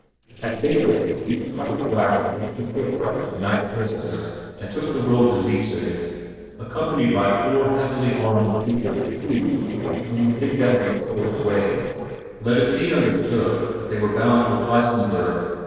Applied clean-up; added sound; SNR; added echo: neural separator model SepFormer DNS4.